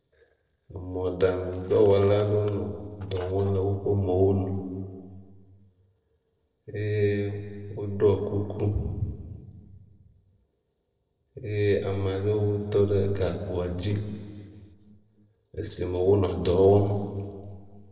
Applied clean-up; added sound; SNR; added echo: neural separator model SepFormer DNS4.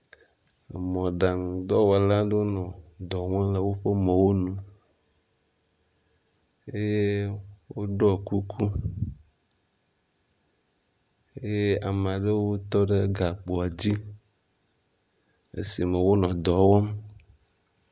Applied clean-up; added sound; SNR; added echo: none; none; none; none.